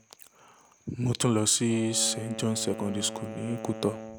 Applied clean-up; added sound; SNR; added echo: none; Wind instrument, woodwind instrument; 12 dB; none.